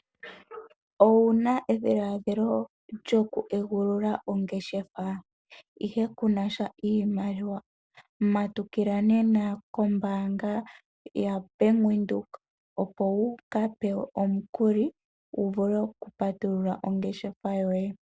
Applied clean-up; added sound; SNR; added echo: none; none; none; none.